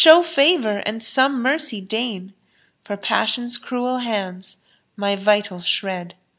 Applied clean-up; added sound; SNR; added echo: none; none; none; none.